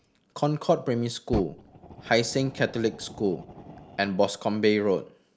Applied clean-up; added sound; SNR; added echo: none; Fire; 15 dB; none.